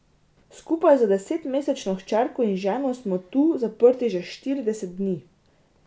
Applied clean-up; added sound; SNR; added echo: none; none; none; none.